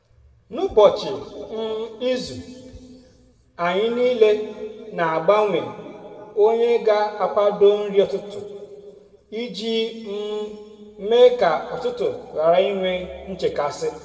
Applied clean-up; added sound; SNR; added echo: none; none; none; reverberation time 2.1 s.